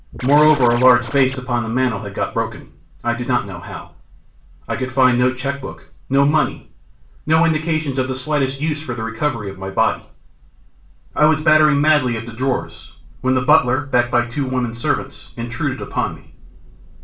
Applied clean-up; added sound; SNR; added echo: none; Scratching (performance technique); 11 dB; reverberation time 0.3 s.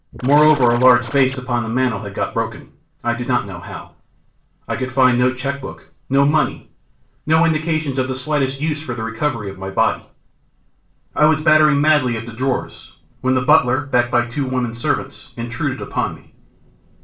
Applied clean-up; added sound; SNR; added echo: neural separator model SepFormer DNS4.